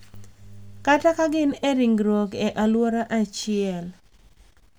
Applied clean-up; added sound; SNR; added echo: none; none; none; none.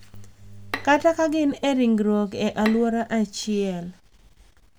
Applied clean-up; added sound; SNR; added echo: none; Bowed string instrument; 15 dB; none.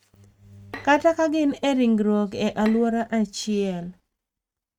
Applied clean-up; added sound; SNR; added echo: neural mask model RNNoise.